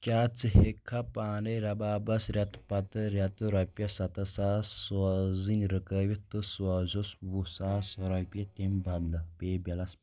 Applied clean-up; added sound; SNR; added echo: neural separator model SepFormer DNS4.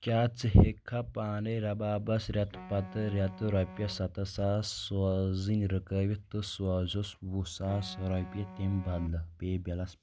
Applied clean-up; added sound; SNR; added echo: none; Wind instrument, woodwind instrument; 18 dB; none.